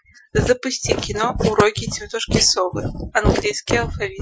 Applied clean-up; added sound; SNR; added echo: classical method Wiener filter.